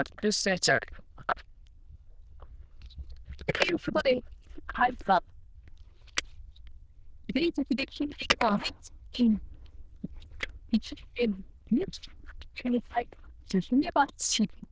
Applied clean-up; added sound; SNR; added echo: neural diffusion model UNIVERSE++.